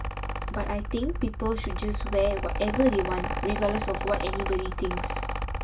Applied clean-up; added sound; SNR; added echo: none; Mechanical fan; 1 dB; reverberation time 0.2 s.